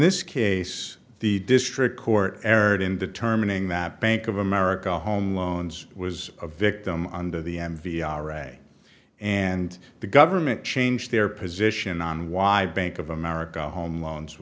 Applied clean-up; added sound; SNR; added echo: none; none; none; none.